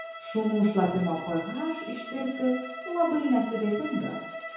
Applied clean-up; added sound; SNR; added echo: none; Bowed string instrument; 11 dB; reverberation time 2.0 s.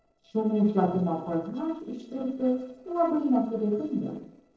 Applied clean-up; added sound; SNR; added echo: neural separator model SepFormer DNS4.